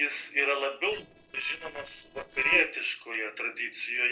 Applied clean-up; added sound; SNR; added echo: neural separator model SepFormer DNS4.